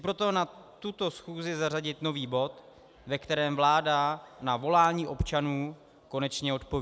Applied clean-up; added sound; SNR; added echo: none; none; none; none.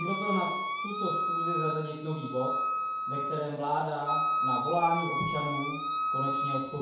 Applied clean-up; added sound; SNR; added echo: none; Wind instrument, woodwind instrument; -1 dB; reverberation time 0.9 s.